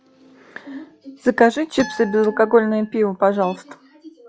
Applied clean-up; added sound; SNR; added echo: classical method log-MMSE.